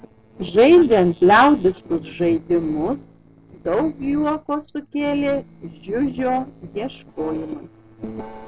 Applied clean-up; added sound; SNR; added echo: neural separator model SepFormer DNS4.